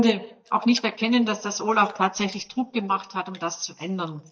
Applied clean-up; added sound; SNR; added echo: neural mask model DeepFilterNet 3.